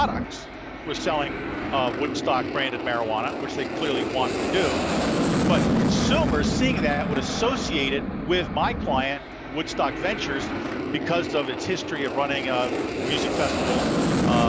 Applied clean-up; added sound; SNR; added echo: none; Aircraft; -1 dB; none.